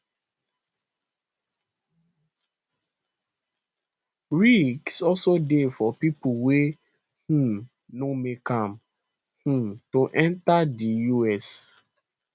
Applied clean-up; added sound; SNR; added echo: none; none; none; none.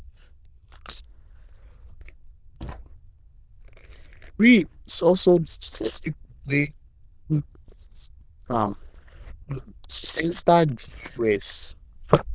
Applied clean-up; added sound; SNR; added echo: neural diffusion model UNIVERSE++.